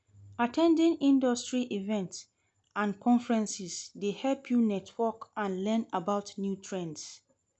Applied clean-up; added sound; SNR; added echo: none; none; none; none.